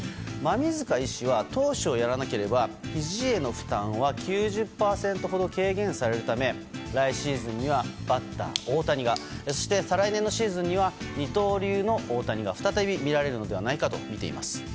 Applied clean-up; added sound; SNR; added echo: none; none; none; none.